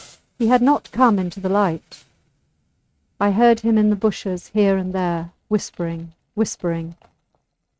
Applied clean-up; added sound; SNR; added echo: neural mask model RNNoise.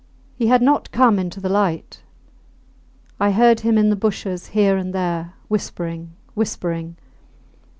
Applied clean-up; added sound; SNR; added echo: none; none; none; none.